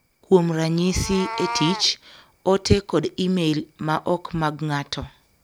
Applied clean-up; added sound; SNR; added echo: none; Meow; 14 dB; none.